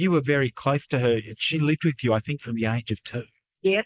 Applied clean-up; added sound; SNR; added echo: neural mask model Resemble Enhance denoiser.